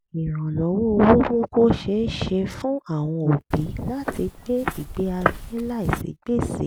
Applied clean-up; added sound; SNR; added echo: none; Walk, footsteps; 8 dB; none.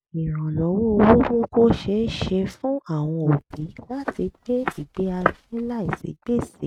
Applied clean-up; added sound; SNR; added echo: neural mask model RNNoise.